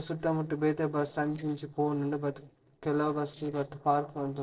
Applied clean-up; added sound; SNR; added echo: neural separator model SepFormer DNS4.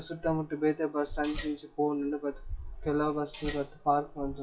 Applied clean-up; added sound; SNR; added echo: classical method WPE with log-MMSE.